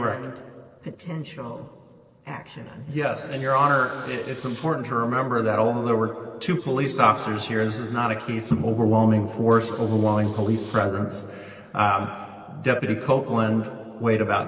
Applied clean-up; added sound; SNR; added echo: neural separator model SepFormer DNS4.